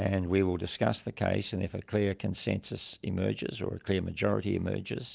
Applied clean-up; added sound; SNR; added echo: none; none; none; none.